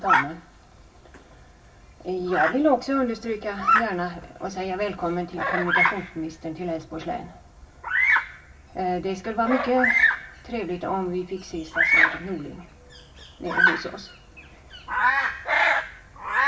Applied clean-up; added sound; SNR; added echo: none; Bird vocalization, bird call, bird song; -3 dB; reverberation time 0.2 s.